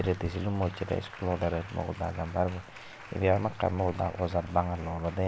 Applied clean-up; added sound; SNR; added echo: none; Applause; 18 dB; none.